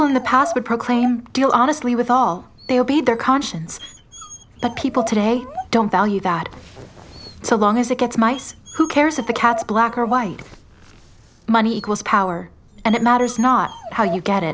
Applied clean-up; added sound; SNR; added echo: none; Dog; 16 dB; none.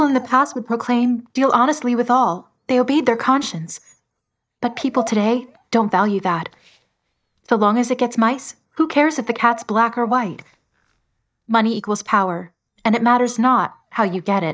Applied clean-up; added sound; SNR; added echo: neural mask model DeepFilterNet 3.